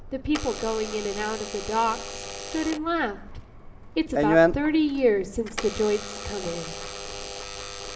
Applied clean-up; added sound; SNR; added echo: none; Alarm / Door; 2 dB; reverberation time 1.2 s.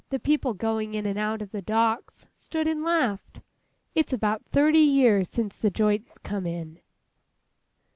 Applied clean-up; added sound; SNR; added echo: none; none; none; none.